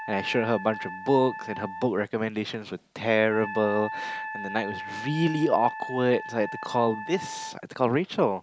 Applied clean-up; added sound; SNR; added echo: none; Wind instrument, woodwind instrument; 11 dB; none.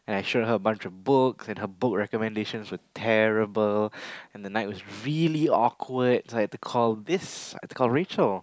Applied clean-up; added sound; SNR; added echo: none; none; none; none.